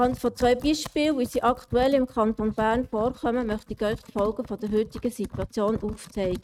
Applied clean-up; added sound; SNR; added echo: neural mask model RNNoise.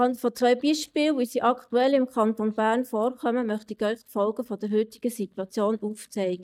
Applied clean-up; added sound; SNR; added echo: neural mask model DeepFilterNet 3.